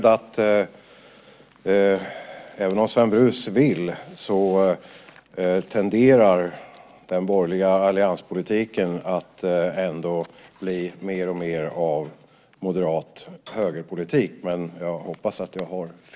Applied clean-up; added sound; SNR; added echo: none; none; none; none.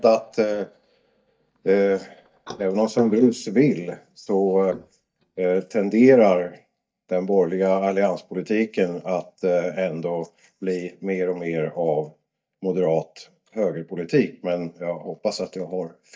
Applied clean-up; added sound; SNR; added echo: neural mask model DeepFilterNet 3.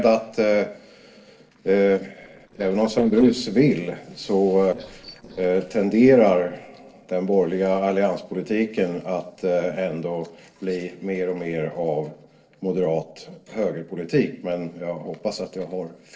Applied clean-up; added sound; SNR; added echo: neural separator model SepFormer DNS4.